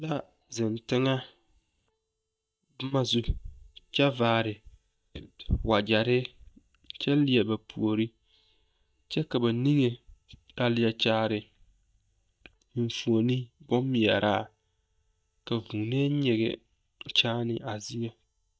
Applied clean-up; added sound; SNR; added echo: neural mask model DeepFilterNet 3.